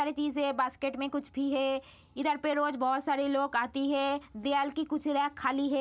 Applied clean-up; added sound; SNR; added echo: none; none; none; none.